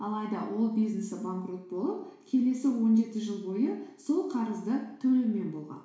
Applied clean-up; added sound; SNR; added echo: none; none; none; reverberation time 0.7 s.